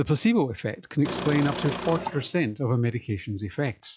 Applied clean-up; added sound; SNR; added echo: classical method log-MMSE.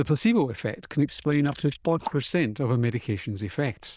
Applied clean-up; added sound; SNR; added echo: neural diffusion model UNIVERSE++.